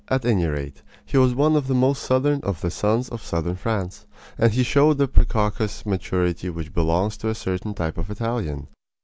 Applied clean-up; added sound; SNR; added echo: none; none; none; none.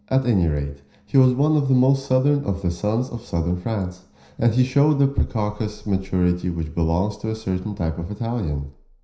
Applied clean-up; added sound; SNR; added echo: none; none; none; reverberation time 0.5 s.